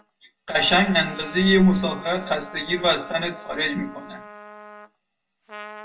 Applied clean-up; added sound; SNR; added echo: none; Trumpet; 17 dB; reverberation time 0.1 s.